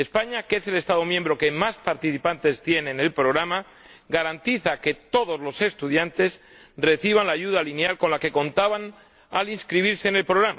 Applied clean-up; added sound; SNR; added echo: none; none; none; none.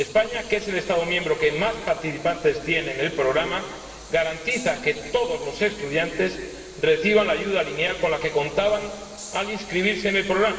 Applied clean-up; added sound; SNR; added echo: none; Train; 19 dB; reverberation time 1.9 s.